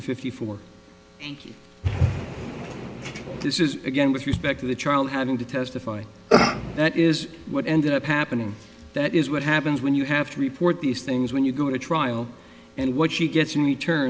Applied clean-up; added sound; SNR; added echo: none; none; none; none.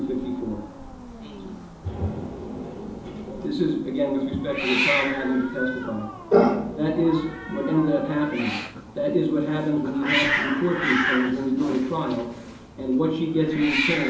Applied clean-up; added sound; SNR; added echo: none; Hiss; 6 dB; reverberation time 2.8 s.